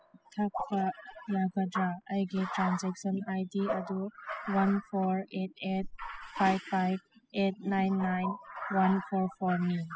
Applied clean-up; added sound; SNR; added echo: classical method spectral subtraction.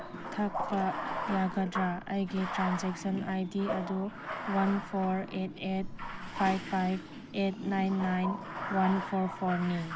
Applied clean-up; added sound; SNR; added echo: none; Bathtub (filling or washing); 7 dB; none.